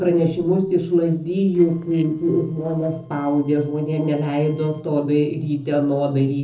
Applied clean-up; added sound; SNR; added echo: neural separator model SepFormer DNS4.